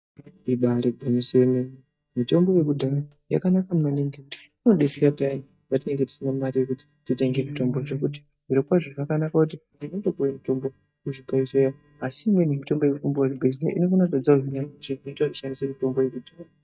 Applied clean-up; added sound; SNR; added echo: neural mask model DeepFilterNet 3.